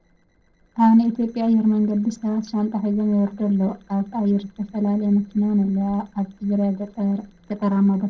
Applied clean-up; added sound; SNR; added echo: neural separator model SepFormer DNS4.